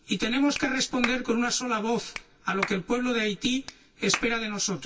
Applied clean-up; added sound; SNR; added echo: none; Clapping; 12 dB; reverberation time 0.1 s.